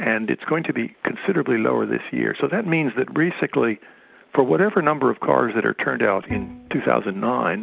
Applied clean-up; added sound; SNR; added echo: none; Bowed string instrument; 13 dB; none.